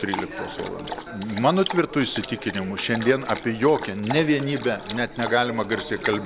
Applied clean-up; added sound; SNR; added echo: none; Dog; 12 dB; none.